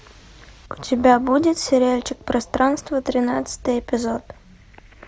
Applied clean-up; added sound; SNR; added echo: none; none; none; none.